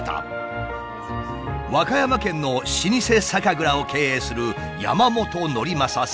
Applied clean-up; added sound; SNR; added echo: none; none; none; none.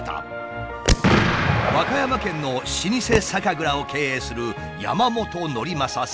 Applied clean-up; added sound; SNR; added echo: none; Fireworks + Explosion; 2 dB; none.